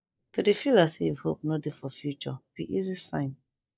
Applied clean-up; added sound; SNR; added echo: neural mask model DeepFilterNet 3.